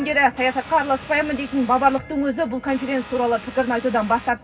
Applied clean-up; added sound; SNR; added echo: none; Vehicle; 18 dB; reverberation time 0.4 s.